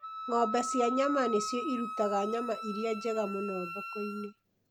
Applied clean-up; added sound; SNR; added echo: none; Wind instrument, woodwind instrument; 6 dB; none.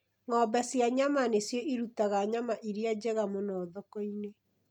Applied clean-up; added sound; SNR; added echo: none; none; none; none.